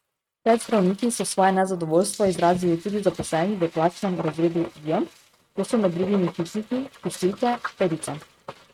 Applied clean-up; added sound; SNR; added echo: neural mask model RNNoise.